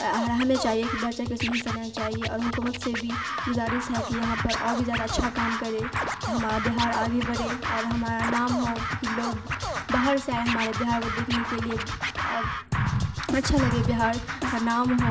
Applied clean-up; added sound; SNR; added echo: none; Scratching (performance technique); 2 dB; reverberation time 1.6 s.